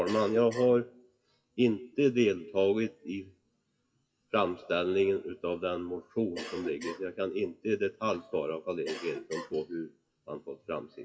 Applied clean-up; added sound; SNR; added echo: classical method WPE with log-MMSE.